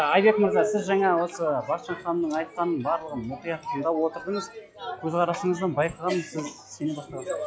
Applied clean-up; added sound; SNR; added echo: classical method log-MMSE.